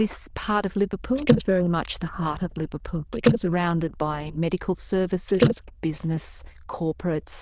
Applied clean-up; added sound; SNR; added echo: neural diffusion model UNIVERSE++.